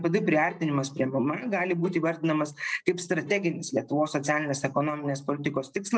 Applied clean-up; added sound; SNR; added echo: neural mask model DeepFilterNet 3.